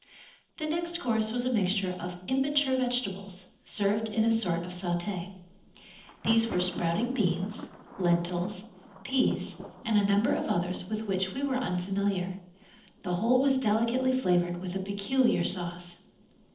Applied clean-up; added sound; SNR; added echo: neural separator model SepFormer DNS4.